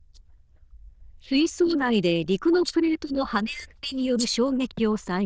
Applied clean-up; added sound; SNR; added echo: neural diffusion model UNIVERSE++.